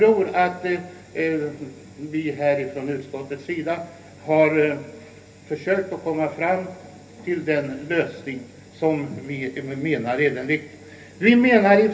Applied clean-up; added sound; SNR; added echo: none; none; none; reverberation time 0.3 s.